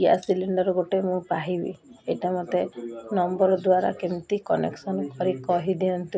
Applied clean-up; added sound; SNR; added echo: none; none; none; none.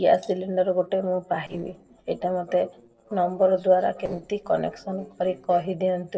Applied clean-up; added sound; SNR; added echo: neural separator model SepFormer DNS4.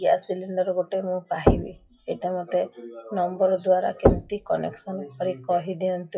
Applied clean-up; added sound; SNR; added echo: classical method WPE with log-MMSE.